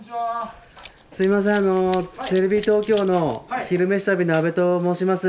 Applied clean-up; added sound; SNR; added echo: none; Run; 19 dB; none.